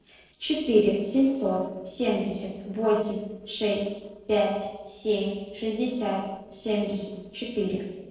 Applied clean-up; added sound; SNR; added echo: neural separator model SepFormer DNS4.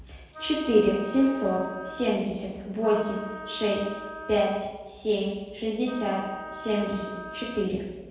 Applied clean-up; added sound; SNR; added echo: none; Wind instrument, woodwind instrument; 13 dB; reverberation time 1.2 s.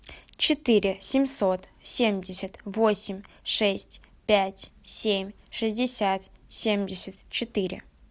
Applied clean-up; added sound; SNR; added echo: none; none; none; none.